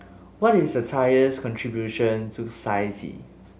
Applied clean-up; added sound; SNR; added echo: none; none; none; none.